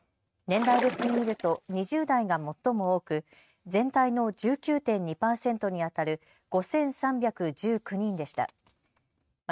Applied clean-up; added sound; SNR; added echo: neural mask model RNNoise.